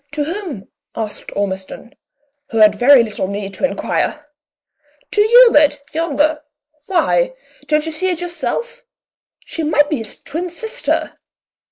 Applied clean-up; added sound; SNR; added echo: neural mask model Resemble Enhance denoiser.